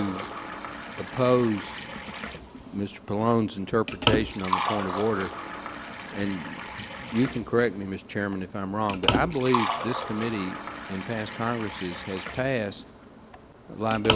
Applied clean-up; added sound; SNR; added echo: none; Liquid; 4 dB; none.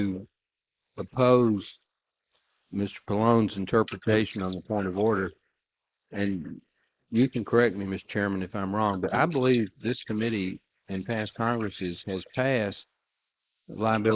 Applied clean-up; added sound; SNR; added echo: neural mask model Resemble Enhance denoiser.